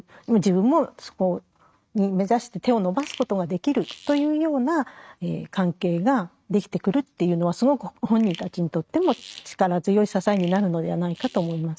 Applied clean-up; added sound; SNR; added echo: neural mask model RNNoise.